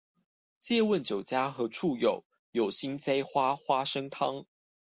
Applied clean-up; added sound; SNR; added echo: none; none; none; none.